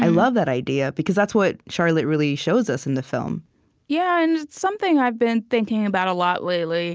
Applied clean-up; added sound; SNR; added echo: none; none; none; none.